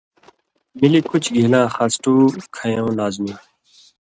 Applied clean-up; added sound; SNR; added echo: neural mask model RNNoise.